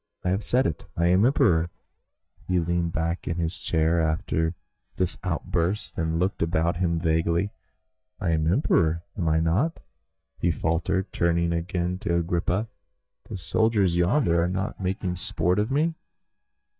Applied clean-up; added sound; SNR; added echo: neural mask model DeepFilterNet 3.